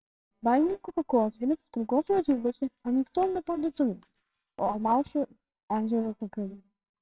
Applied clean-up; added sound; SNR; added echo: neural separator model SepFormer WHAMR!.